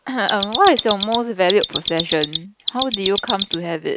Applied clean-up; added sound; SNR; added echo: none; Mechanisms; 5 dB; none.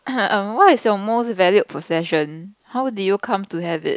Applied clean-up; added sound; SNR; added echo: none; none; none; none.